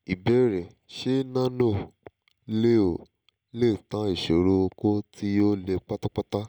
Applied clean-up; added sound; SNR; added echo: none; none; none; none.